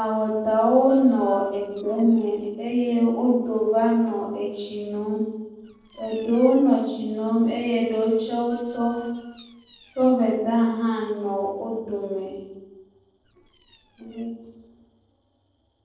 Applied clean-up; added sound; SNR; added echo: neural separator model SepFormer DNS4.